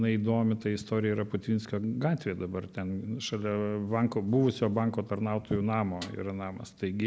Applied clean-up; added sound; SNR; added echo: none; Snare drum; 20 dB; none.